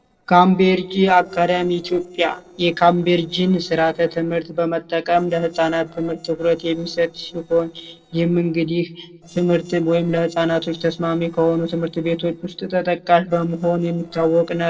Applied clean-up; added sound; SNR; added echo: neural separator model SepFormer DNS4.